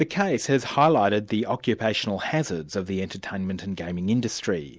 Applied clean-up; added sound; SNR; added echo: none; none; none; none.